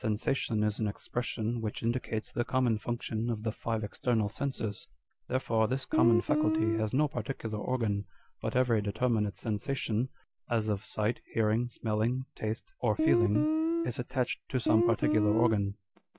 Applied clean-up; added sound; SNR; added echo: none; Guitar; -2 dB; none.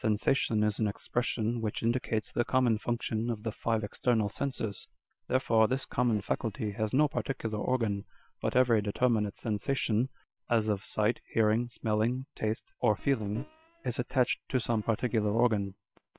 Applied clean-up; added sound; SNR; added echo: neural separator model SepFormer WHAM!.